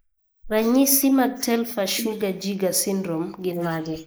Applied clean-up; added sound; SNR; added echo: neural mask model Resemble Enhance denoiser.